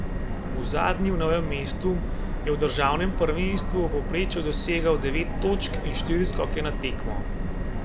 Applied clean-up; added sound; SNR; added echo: none; Subway, metro, underground; 0 dB; none.